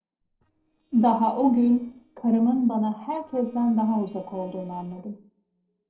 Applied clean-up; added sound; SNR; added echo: neural separator model SepFormer DNS4.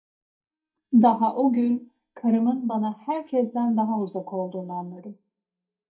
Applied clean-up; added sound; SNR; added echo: neural mask model DeepFilterNet 3.